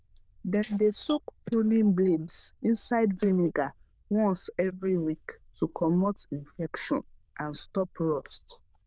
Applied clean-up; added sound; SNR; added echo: neural diffusion model UNIVERSE++.